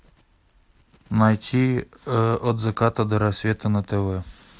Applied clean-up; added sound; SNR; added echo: none; none; none; none.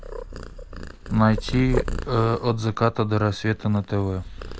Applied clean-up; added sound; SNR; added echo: none; Purr; 8 dB; none.